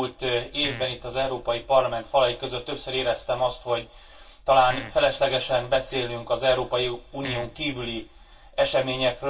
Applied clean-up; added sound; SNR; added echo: none; Fart; 16 dB; reverberation time 0.2 s.